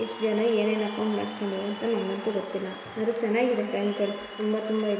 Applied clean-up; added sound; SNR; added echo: none; Applause / Cheering; 14 dB; reverberation time 2.8 s.